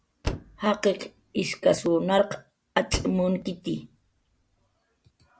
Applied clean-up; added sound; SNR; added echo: none; Slam; 11 dB; none.